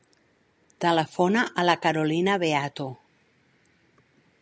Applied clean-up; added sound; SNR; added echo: none; none; none; none.